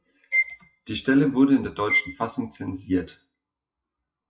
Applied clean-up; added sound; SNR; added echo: classical method WPE with log-MMSE.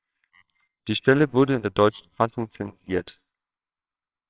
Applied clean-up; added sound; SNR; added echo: neural separator model SepFormer WHAMR!.